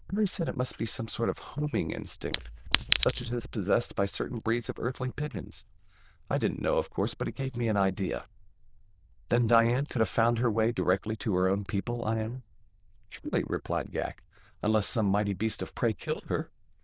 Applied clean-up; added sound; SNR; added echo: neural diffusion model UNIVERSE++.